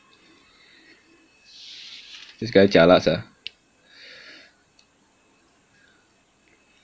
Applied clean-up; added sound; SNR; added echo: none; none; none; none.